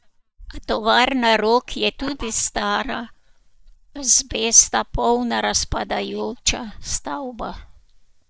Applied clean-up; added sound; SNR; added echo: neural mask model DeepFilterNet 3.